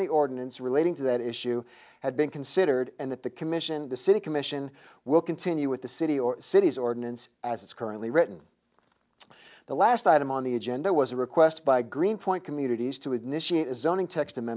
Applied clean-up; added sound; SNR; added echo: none; none; none; none.